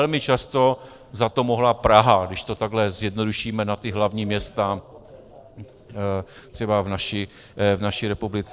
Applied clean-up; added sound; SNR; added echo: neural separator model SepFormer DNS4.